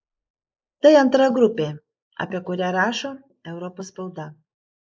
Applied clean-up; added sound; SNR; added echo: neural mask model Resemble Enhance denoiser.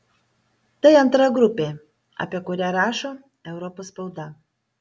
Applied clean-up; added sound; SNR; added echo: none; none; none; none.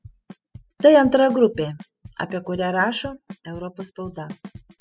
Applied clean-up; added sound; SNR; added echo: classical method spectral subtraction.